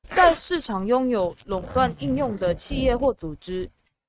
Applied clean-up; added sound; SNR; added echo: neural mask model RNNoise.